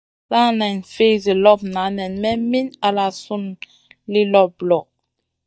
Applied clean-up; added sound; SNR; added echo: neural mask model DeepFilterNet 3.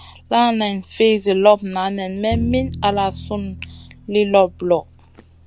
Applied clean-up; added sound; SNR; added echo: none; Bowed string instrument; 14 dB; none.